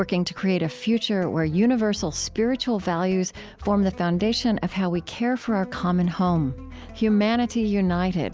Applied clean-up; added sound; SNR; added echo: none; none; none; none.